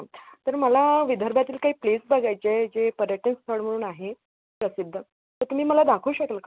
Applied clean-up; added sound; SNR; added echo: none; none; none; none.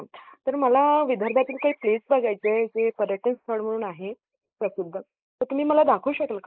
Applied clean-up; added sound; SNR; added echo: neural mask model Resemble Enhance denoiser.